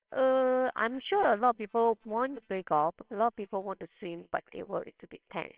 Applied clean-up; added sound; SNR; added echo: neural separator model SepFormer WHAMR!.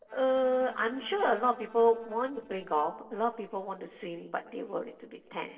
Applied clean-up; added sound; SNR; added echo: neural separator model SepFormer DNS4.